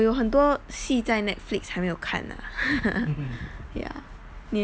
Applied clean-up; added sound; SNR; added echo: none; none; none; none.